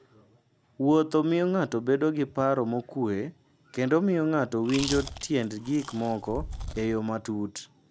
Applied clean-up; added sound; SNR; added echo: none; Chewing, mastication; 10 dB; none.